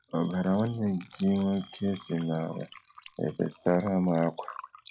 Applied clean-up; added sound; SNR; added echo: classical method log-MMSE.